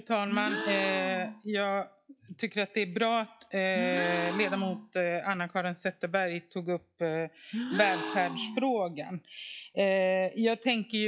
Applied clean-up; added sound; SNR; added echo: classical method log-MMSE.